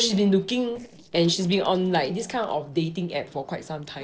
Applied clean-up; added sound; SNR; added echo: neural separator model SepFormer DNS4.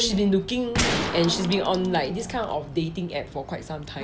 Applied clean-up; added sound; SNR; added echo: none; Gunshot, gunfire; 4 dB; none.